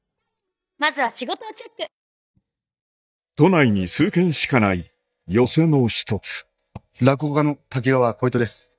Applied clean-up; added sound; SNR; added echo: neural mask model DeepFilterNet 3.